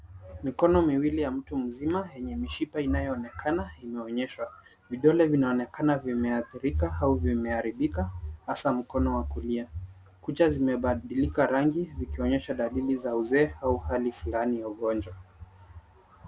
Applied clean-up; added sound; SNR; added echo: none; none; none; none.